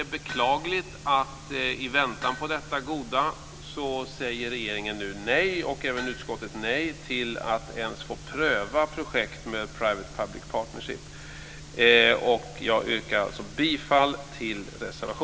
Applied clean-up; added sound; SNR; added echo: none; Hammer; 17 dB; none.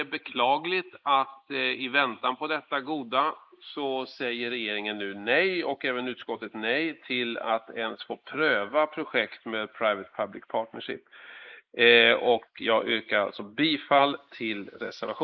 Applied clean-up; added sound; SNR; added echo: neural mask model Resemble Enhance denoiser.